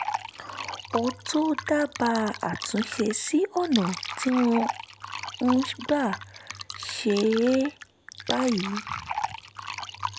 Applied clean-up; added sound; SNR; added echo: none; Fill (with liquid); 8 dB; none.